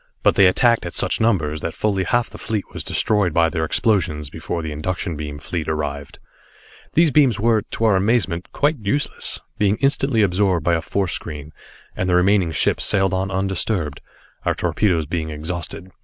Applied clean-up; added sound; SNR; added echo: none; none; none; none.